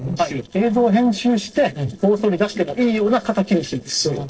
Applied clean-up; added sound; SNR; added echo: neural separator model SepFormer DNS4.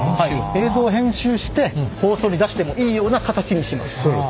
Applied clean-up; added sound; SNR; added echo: none; none; none; none.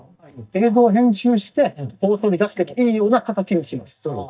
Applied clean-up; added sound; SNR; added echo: neural mask model DeepFilterNet 3.